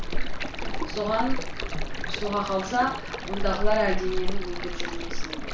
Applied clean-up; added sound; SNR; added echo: none; Stream; -4 dB; reverberation time 0.3 s.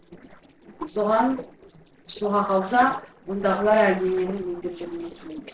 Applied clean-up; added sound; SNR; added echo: neural separator model SepFormer DNS4.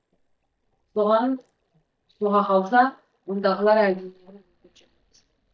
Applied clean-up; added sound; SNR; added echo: neural mask model DeepFilterNet 3.